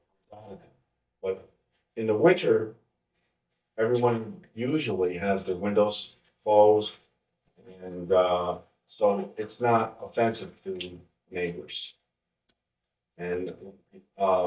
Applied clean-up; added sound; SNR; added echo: neural mask model DeepFilterNet 3.